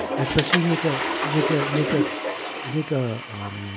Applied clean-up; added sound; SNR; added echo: none; Toilet flush / Water; 1 dB; none.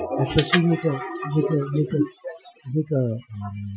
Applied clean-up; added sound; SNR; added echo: classical method Wiener filter.